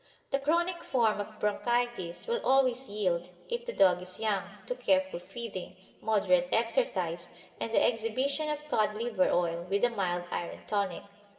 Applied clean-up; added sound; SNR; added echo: none; none; none; reverberation time 1.5 s.